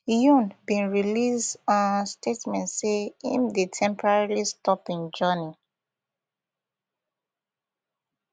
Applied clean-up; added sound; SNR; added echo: none; none; none; none.